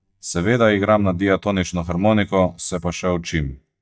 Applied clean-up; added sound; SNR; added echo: neural mask model DeepFilterNet 3.